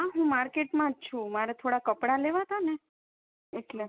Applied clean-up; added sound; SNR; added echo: none; none; none; none.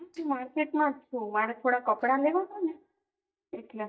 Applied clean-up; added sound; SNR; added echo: neural mask model DeepFilterNet 3.